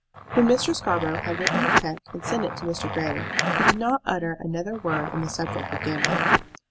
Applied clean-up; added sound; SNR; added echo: none; Zipper (clothing); -1 dB; none.